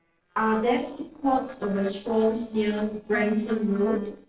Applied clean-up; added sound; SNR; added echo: neural separator model SepFormer DNS4.